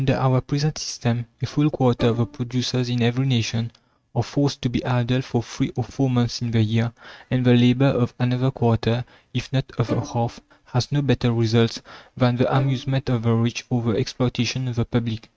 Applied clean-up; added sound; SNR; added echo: neural mask model RNNoise.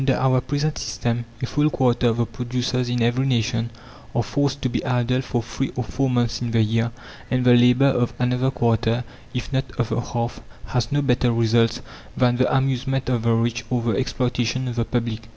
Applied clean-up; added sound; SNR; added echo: none; none; none; none.